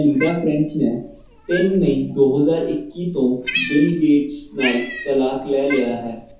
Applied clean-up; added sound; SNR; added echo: none; Cat; 12 dB; reverberation time 0.5 s.